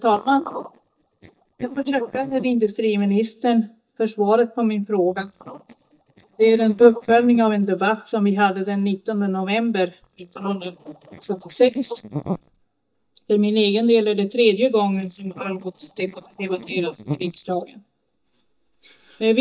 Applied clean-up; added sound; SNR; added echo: neural mask model DeepFilterNet 3.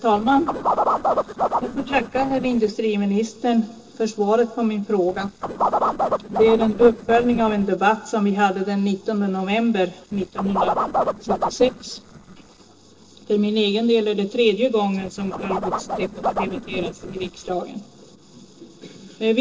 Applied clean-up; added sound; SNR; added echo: neural separator model SepFormer DNS4.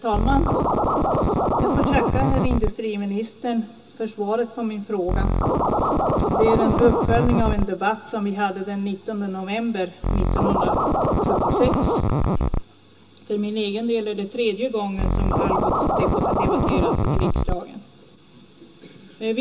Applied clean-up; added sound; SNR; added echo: none; Scratching (performance technique); -3 dB; reverberation time 0.2 s.